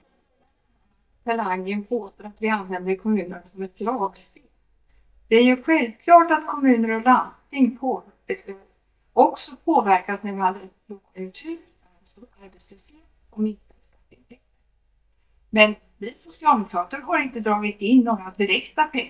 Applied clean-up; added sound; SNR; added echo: neural mask model DeepFilterNet 3.